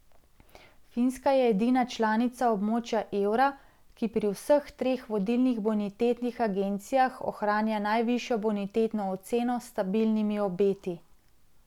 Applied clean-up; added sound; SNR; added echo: none; none; none; none.